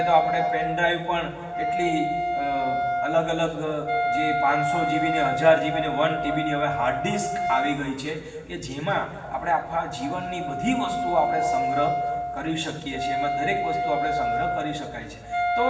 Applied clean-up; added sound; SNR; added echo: none; Wind instrument, woodwind instrument; 1 dB; reverberation time 2.3 s.